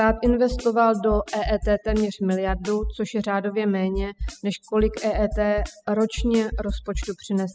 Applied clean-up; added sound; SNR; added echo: classical method spectral subtraction.